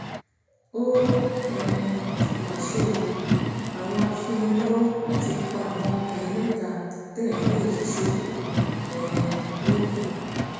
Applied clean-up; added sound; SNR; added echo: none; Car; 1 dB; reverberation time 1.9 s.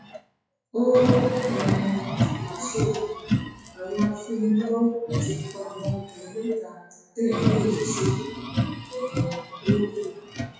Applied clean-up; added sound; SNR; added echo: classical method WPE with log-MMSE.